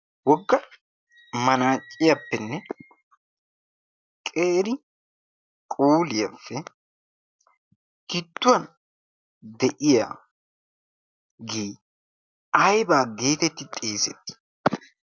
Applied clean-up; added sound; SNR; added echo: none; none; none; none.